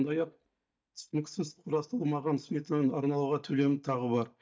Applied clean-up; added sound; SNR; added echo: neural mask model DeepFilterNet 3.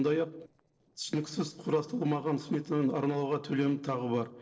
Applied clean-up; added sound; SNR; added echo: neural separator model SepFormer DNS4.